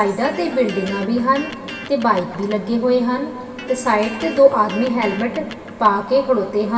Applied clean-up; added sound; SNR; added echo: none; Electric guitar; 17 dB; reverberation time 2.5 s.